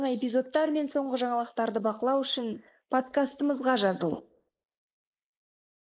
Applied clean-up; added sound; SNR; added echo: neural mask model Resemble Enhance denoiser.